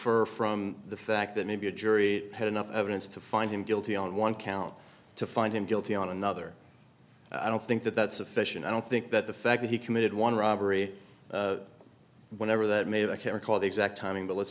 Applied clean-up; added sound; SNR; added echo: none; none; none; none.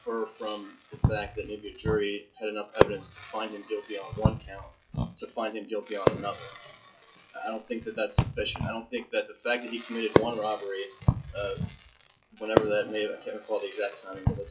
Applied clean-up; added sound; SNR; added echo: classical method WPE with log-MMSE.